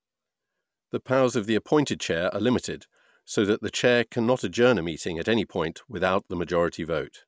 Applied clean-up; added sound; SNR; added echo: none; none; none; none.